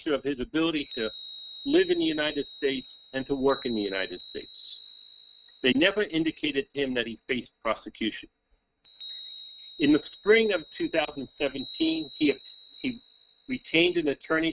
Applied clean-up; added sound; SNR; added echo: neural mask model RNNoise.